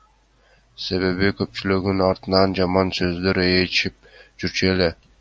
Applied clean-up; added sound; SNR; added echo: none; none; none; none.